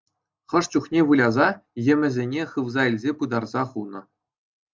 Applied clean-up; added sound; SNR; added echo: none; none; none; none.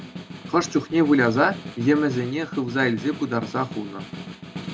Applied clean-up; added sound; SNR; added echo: none; Snare drum; 13 dB; none.